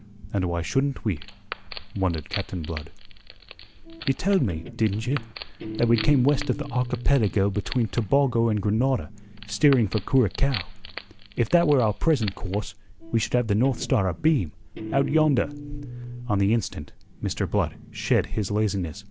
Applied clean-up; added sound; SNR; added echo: none; Guitar + Wood; 14 dB; none.